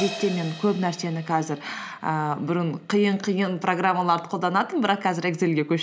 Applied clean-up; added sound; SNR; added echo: none; Crash cymbal; 19 dB; none.